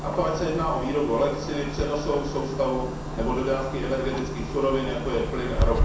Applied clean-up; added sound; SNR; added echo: none; Clock; 2 dB; reverberation time 0.7 s.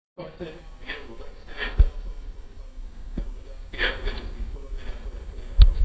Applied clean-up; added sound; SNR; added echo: neural mask model DeepFilterNet 3.